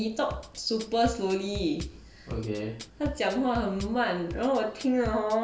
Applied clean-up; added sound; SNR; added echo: none; Bass drum / Drum kit; 12 dB; none.